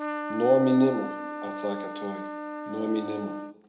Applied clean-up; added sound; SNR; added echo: none; Trumpet; 8 dB; reverberation time 0.9 s.